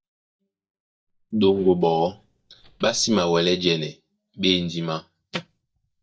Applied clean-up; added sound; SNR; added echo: neural mask model DeepFilterNet 3.